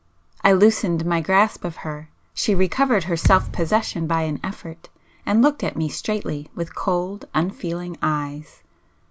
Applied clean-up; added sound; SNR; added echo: none; Thump, thud; 4 dB; none.